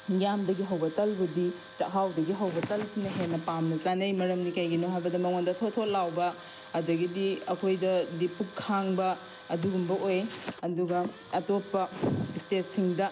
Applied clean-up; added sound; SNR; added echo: none; Tools; 20 dB; none.